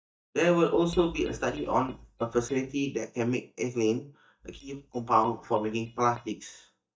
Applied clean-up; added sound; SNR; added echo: neural mask model DeepFilterNet 3.